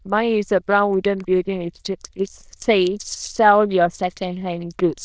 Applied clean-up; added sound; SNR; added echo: neural diffusion model UNIVERSE++.